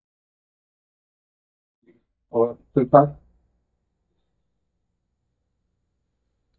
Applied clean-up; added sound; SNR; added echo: neural mask model DeepFilterNet 3.